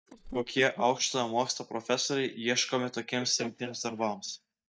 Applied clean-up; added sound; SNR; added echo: neural mask model DeepFilterNet 3.